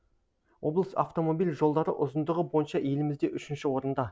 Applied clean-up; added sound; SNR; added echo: none; none; none; none.